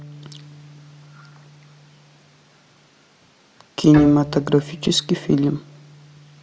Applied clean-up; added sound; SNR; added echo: none; Bowed string instrument; 13 dB; none.